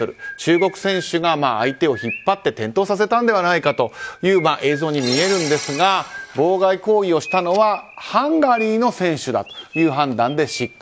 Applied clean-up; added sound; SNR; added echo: none; Chirp, tweet; 18 dB; none.